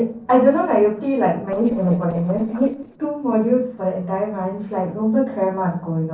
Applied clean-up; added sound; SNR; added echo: neural separator model SepFormer DNS4.